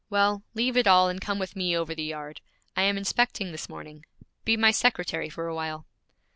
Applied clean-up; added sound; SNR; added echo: none; none; none; none.